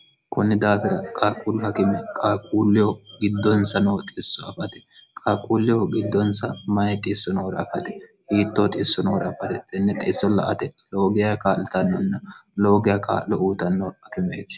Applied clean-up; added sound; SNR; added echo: none; none; none; none.